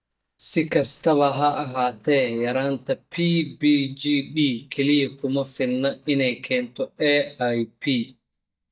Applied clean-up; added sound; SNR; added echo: neural mask model DeepFilterNet 3.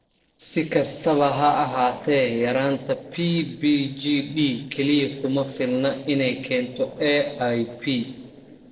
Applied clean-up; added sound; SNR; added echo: neural separator model SepFormer DNS4.